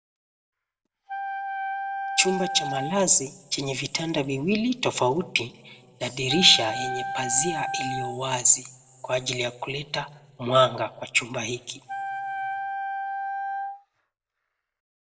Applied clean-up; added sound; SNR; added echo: none; Wind instrument, woodwind instrument; 6 dB; reverberation time 1.3 s.